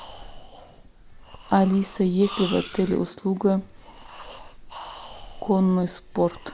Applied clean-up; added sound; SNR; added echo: none; Breathing; 16 dB; none.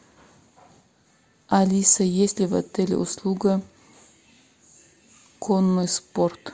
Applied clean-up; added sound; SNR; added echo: none; none; none; none.